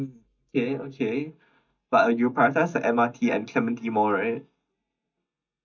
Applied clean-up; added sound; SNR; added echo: neural mask model DeepFilterNet 3.